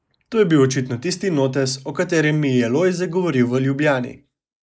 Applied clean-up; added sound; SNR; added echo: neural mask model Resemble Enhance denoiser.